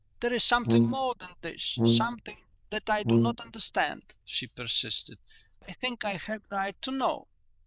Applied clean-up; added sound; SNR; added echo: neural diffusion model UNIVERSE++.